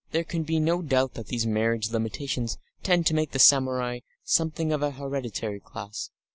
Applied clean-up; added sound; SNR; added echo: none; none; none; none.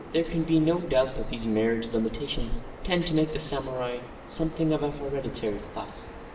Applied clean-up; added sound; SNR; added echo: none; Bird vocalization, bird call, bird song; 15 dB; reverberation time 0.9 s.